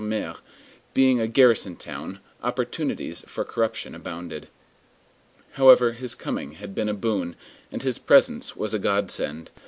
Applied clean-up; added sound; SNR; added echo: none; none; none; none.